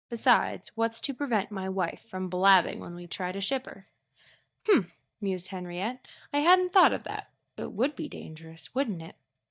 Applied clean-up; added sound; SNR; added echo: neural mask model DeepFilterNet 3.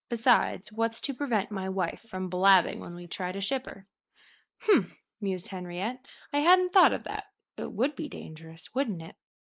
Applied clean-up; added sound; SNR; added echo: neural mask model Resemble Enhance denoiser.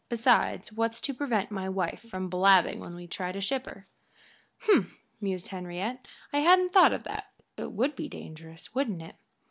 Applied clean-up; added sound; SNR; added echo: none; none; none; none.